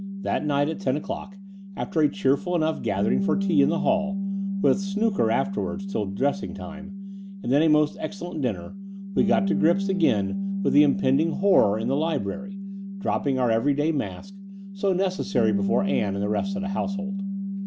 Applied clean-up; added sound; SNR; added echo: none; Bass guitar; 4 dB; none.